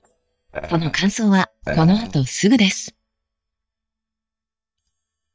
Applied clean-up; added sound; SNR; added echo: neural mask model DeepFilterNet 3.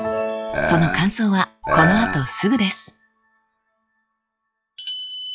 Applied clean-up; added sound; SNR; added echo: classical method log-MMSE.